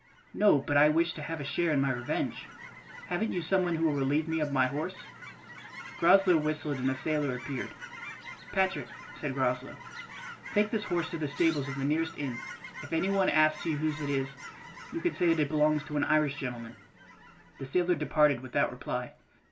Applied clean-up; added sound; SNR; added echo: none; Chirp, tweet / Fowl; 16 dB; reverberation time 0.2 s.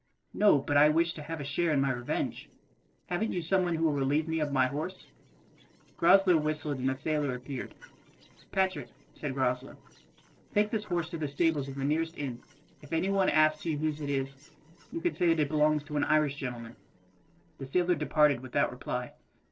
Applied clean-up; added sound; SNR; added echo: neural separator model SepFormer DNS4.